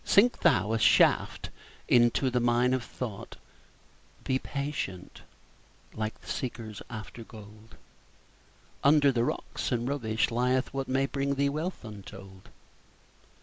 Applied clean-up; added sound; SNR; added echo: none; none; none; none.